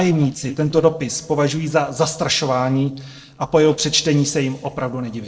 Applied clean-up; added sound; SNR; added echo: neural separator model SepFormer DNS4.